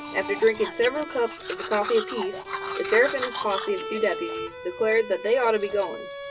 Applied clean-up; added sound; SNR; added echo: none; Bowed string instrument + Domestic sounds, home sounds; 8 dB; none.